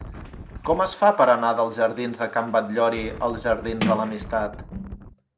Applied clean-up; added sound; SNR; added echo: none; Wind + Sliding door; 11 dB; none.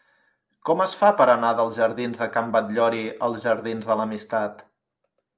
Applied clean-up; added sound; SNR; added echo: none; none; none; none.